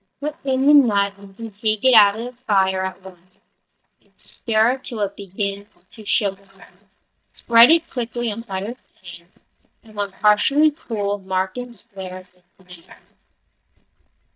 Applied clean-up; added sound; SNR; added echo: neural mask model DeepFilterNet 3.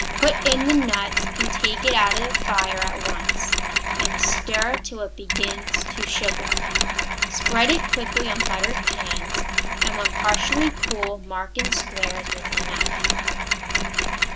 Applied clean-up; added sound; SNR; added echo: none; Mechanisms; -3 dB; none.